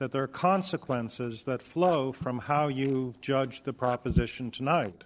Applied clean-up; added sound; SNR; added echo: neural separator model SepFormer DNS4.